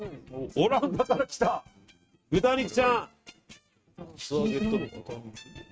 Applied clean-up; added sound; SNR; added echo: neural mask model RNNoise.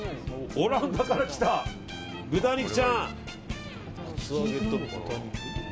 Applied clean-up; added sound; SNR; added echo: none; none; none; none.